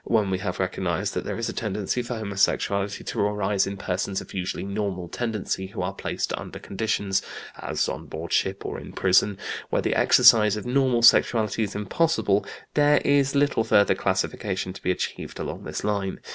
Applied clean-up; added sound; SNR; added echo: none; none; none; none.